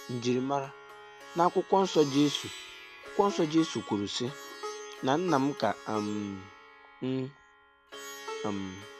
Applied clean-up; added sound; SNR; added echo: none; Plucked string instrument; 13 dB; none.